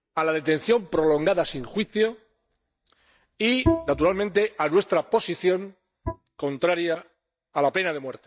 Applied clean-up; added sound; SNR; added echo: neural mask model DeepFilterNet 3.